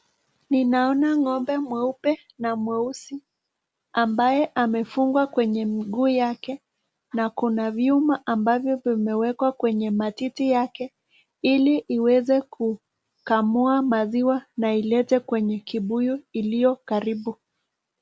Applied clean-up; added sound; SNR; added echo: none; none; none; none.